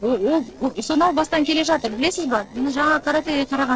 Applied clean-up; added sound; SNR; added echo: neural separator model SepFormer DNS4.